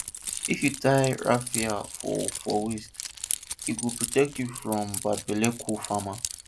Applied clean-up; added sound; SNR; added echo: none; Keys jangling; 6 dB; none.